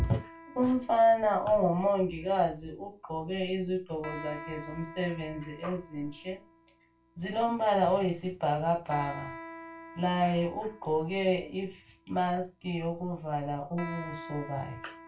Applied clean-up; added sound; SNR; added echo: none; Electric guitar; 17 dB; reverberation time 0.3 s.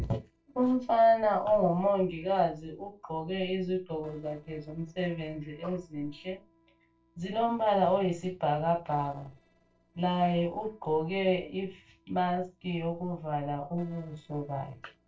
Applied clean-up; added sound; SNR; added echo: neural separator model SepFormer DNS4.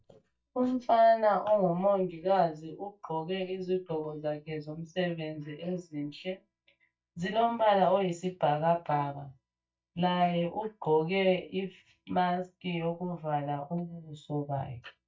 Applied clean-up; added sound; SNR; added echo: neural mask model DeepFilterNet 3.